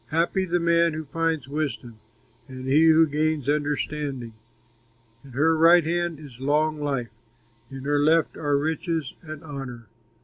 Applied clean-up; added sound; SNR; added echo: none; none; none; none.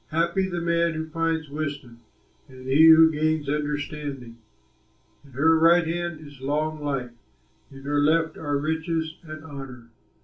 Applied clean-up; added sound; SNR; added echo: none; none; none; reverberation time 0.2 s.